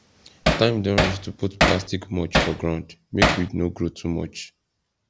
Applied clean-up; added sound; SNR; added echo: none; Hammer; -2 dB; none.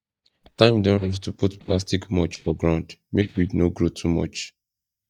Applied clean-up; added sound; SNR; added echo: neural mask model DeepFilterNet 3.